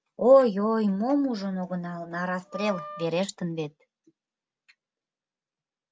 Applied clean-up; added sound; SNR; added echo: none; Wind instrument, woodwind instrument; 16 dB; none.